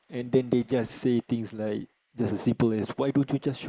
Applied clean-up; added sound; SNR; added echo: neural mask model Resemble Enhance denoiser.